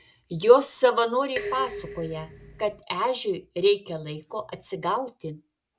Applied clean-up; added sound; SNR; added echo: none; Dishes, pots, and pans; 11 dB; none.